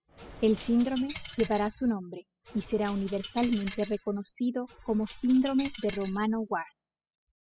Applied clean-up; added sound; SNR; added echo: classical method spectral subtraction.